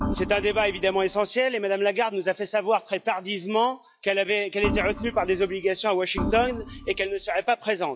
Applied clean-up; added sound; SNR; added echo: classical method log-MMSE.